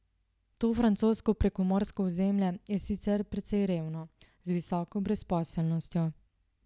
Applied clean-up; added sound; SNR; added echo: none; none; none; none.